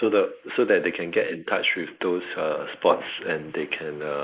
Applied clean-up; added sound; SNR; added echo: neural mask model Resemble Enhance denoiser.